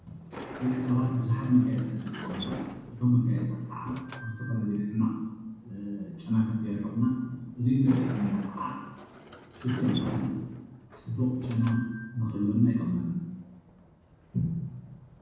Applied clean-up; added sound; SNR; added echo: none; Sliding door; 16 dB; reverberation time 1.1 s.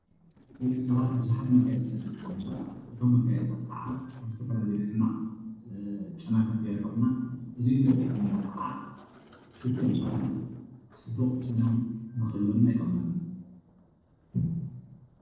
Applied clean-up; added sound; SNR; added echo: neural separator model SepFormer DNS4.